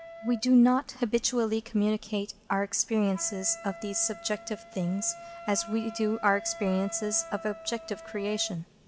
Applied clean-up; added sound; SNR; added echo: none; Wind instrument, woodwind instrument; 17 dB; none.